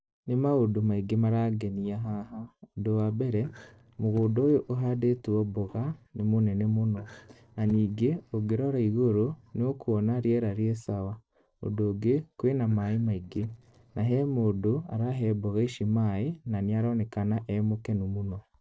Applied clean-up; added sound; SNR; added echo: neural separator model SepFormer DNS4.